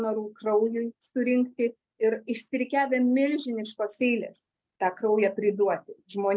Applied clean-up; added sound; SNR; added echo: none; none; none; none.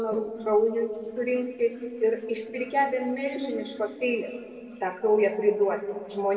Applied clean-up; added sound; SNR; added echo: neural separator model SepFormer DNS4.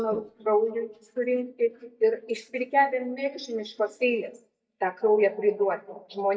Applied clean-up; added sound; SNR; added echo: neural mask model DeepFilterNet 3.